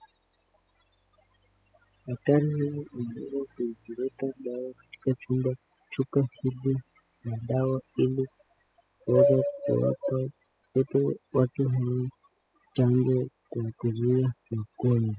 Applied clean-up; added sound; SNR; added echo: classical method spectral subtraction.